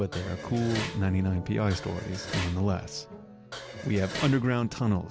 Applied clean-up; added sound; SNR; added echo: none; Dishes, pots, and pans; 11 dB; none.